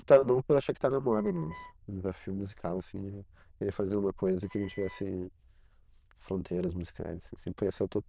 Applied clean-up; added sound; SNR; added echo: neural diffusion model UNIVERSE++.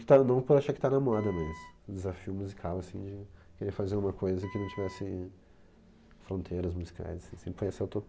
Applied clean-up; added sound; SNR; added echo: none; Wind instrument, woodwind instrument; 19 dB; none.